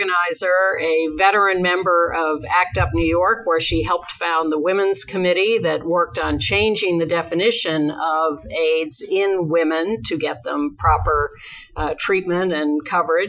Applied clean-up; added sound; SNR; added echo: classical method Wiener filter.